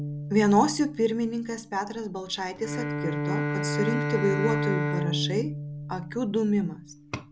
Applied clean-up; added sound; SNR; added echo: none; Bowed string instrument; 3 dB; none.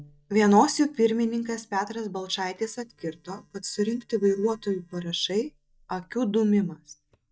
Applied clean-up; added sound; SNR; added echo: neural mask model DeepFilterNet 3.